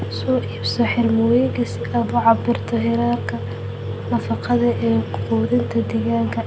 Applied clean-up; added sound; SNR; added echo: none; none; none; none.